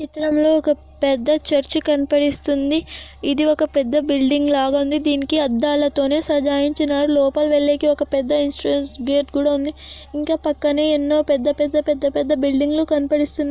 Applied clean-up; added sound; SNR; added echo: none; none; none; none.